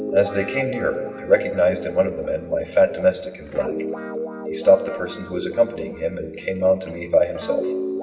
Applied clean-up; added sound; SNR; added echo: none; Guitar; 9 dB; reverberation time 1.8 s.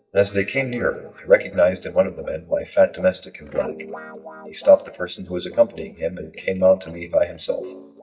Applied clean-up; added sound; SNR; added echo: neural mask model DeepFilterNet 3.